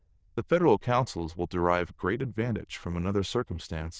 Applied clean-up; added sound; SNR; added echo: neural diffusion model UNIVERSE++.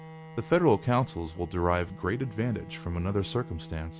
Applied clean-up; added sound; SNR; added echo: none; Bowed string instrument; 16 dB; none.